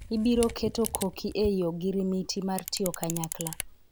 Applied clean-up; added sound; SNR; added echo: none; Camera; 11 dB; none.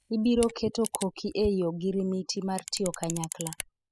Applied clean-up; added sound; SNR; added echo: classical method spectral subtraction.